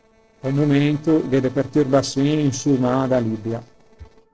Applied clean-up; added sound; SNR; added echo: neural separator model SepFormer DNS4.